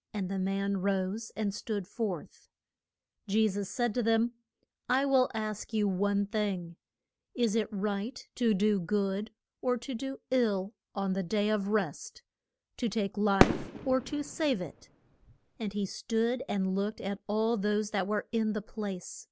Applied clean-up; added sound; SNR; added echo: none; Fireworks; 2 dB; none.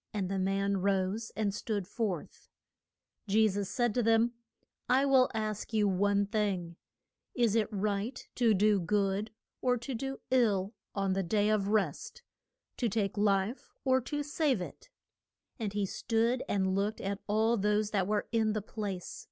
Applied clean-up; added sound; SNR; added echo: none; none; none; none.